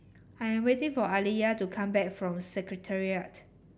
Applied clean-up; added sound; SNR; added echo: none; none; none; none.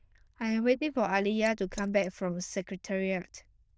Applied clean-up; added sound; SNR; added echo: neural diffusion model UNIVERSE++.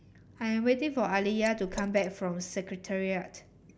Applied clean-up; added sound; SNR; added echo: none; Liquid; 20 dB; none.